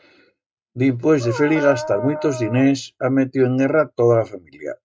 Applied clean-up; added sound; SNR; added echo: none; Dog; 10 dB; none.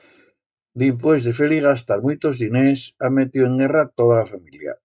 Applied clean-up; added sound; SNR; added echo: none; none; none; none.